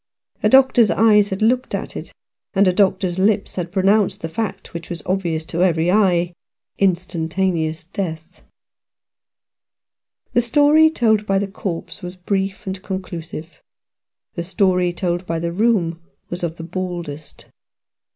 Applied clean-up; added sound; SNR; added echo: none; none; none; none.